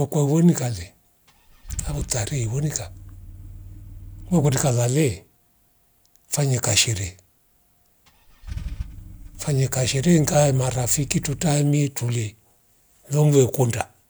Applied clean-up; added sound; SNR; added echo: none; Idling / Engine starting / Car; 17 dB; none.